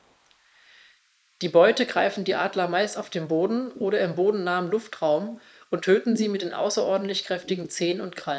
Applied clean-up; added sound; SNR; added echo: neural mask model Resemble Enhance denoiser.